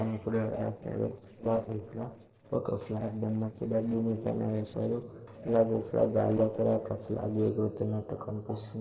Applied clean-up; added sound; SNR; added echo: neural separator model SepFormer DNS4.